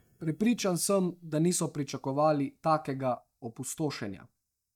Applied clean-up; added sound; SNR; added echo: neural mask model DeepFilterNet 3.